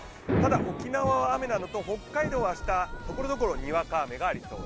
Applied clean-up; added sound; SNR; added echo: none; Thunder / Rain; 4 dB; none.